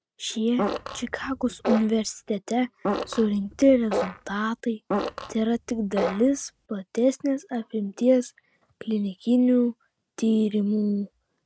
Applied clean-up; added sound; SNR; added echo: neural mask model RNNoise.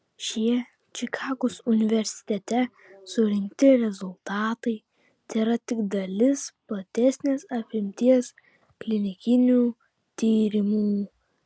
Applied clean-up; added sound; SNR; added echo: none; none; none; none.